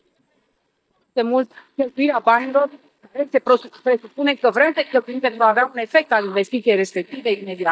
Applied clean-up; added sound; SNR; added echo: neural mask model DeepFilterNet 3.